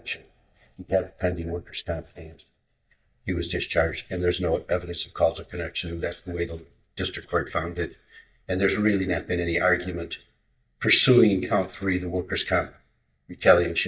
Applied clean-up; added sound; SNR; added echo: neural mask model DeepFilterNet 3.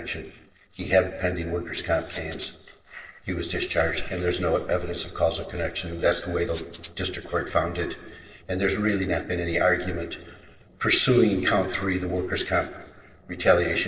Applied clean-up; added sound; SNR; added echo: neural separator model SepFormer DNS4.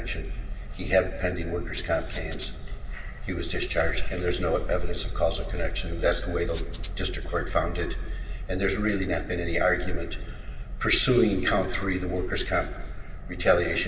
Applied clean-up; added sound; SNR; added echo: none; Rattle (instrument); 19 dB; reverberation time 1.8 s.